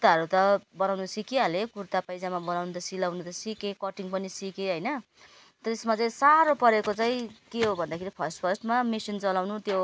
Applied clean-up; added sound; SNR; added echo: none; none; none; none.